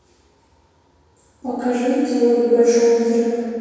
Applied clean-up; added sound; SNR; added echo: none; none; none; reverberation time 2.2 s.